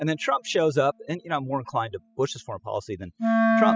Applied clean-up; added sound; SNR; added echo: classical method spectral subtraction.